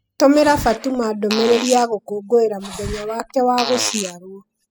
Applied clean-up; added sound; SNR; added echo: classical method spectral subtraction.